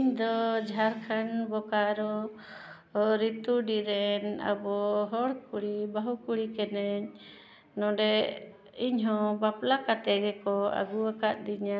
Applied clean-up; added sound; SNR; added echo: none; none; none; none.